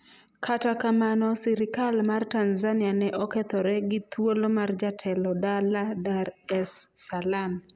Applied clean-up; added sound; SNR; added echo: none; none; none; none.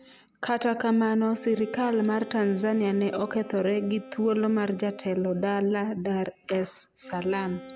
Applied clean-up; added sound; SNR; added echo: none; Wind instrument, woodwind instrument; 20 dB; none.